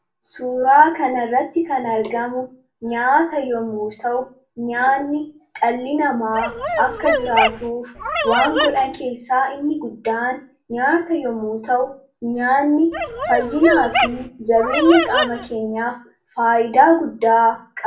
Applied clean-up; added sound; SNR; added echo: none; Dog; 3 dB; reverberation time 0.3 s.